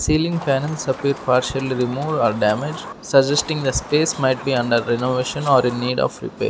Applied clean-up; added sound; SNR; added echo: none; Chicken, rooster; 16 dB; none.